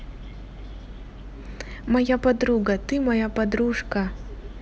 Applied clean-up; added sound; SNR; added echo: none; none; none; none.